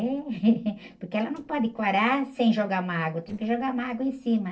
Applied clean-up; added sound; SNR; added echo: neural separator model SepFormer DNS4.